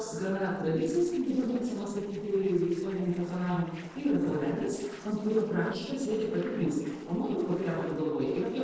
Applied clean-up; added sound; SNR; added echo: neural separator model SepFormer DNS4.